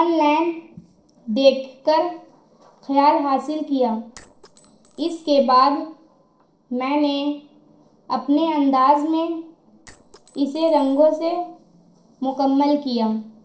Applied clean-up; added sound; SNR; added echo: neural separator model SepFormer DNS4.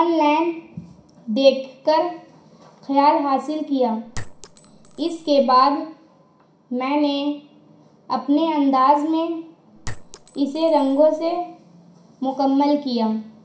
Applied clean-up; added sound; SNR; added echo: none; Chink, clink; 14 dB; reverberation time 0.5 s.